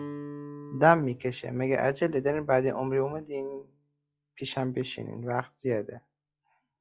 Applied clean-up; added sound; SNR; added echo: classical method log-MMSE.